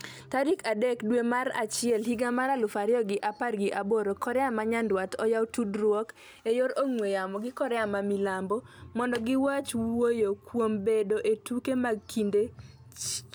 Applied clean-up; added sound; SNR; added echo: none; none; none; none.